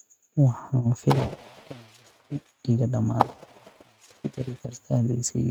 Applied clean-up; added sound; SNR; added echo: neural mask model RNNoise.